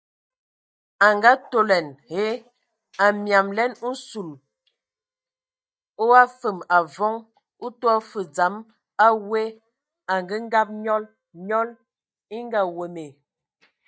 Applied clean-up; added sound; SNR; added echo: neural mask model DeepFilterNet 3.